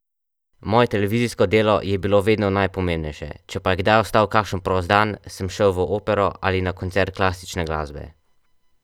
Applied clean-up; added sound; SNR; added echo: none; none; none; none.